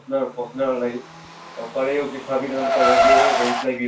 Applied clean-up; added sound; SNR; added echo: none; Car; -2 dB; reverberation time 0.3 s.